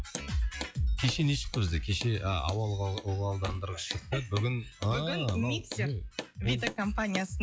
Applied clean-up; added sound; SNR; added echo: classical method log-MMSE.